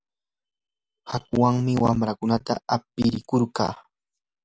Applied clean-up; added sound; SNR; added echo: none; none; none; none.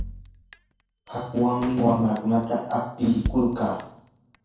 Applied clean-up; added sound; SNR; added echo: none; Drum kit; 13 dB; reverberation time 0.6 s.